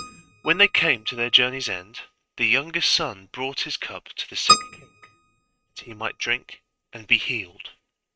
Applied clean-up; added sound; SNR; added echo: neural mask model RNNoise.